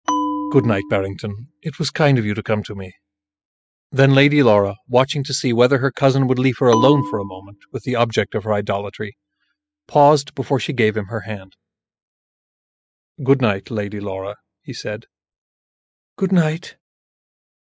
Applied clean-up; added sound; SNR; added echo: classical method spectral subtraction.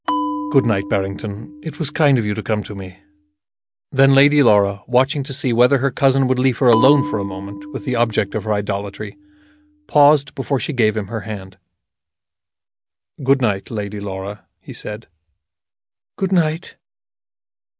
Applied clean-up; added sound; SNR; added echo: none; Bell; 8 dB; none.